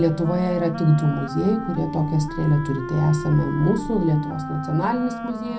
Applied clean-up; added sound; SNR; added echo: none; Wind instrument, woodwind instrument; 10 dB; reverberation time 0.2 s.